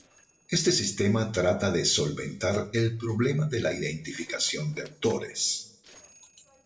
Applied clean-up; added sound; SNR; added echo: neural separator model SepFormer DNS4.